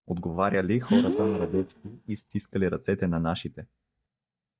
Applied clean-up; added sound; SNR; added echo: neural mask model DeepFilterNet 3.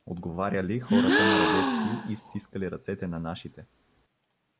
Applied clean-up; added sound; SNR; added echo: none; Gasp; -5 dB; none.